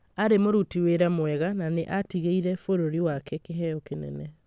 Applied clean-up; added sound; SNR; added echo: none; none; none; none.